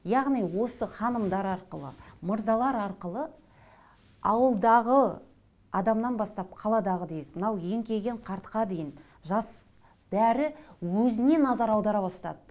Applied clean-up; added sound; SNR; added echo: none; none; none; none.